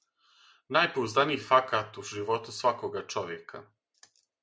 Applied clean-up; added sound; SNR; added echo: none; none; none; none.